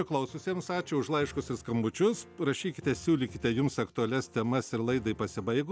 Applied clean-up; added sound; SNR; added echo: none; none; none; none.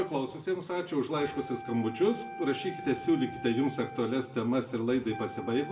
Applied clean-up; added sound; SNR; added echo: none; Wind instrument, woodwind instrument; 14 dB; reverberation time 0.7 s.